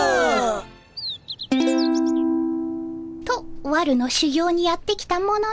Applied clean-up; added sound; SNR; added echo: none; none; none; none.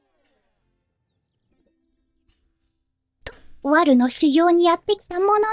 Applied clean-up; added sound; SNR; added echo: neural mask model DeepFilterNet 3.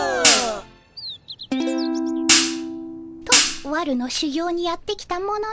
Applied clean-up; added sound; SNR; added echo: none; Hi-hat; -4 dB; none.